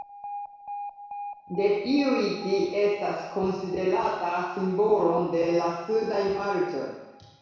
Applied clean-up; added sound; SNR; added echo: none; Alarm; 15 dB; reverberation time 1.1 s.